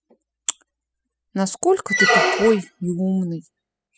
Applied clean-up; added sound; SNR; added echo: classical method spectral subtraction.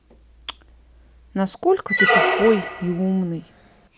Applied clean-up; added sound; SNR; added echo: none; Squeak; -1 dB; none.